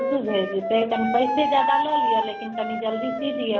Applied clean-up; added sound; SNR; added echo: none; Wind instrument, woodwind instrument; 1 dB; none.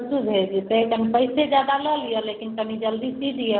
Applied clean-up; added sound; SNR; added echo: none; none; none; none.